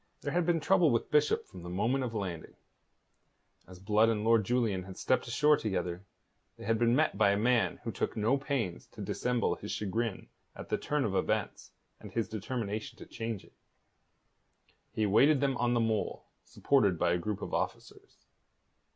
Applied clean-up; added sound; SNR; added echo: none; none; none; none.